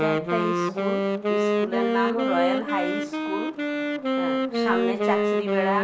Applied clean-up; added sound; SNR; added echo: none; Wind instrument, woodwind instrument; -5 dB; reverberation time 0.4 s.